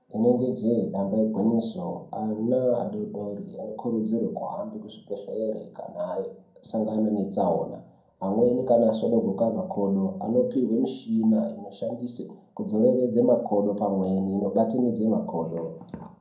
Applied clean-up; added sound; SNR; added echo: none; none; none; reverberation time 0.6 s.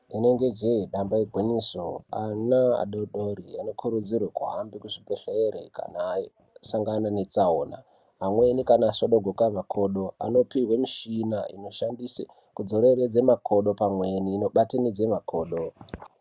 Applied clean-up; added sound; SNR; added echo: none; none; none; none.